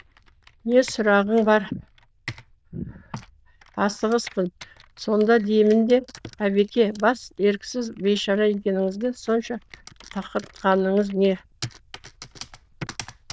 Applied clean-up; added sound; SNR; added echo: neural diffusion model UNIVERSE++.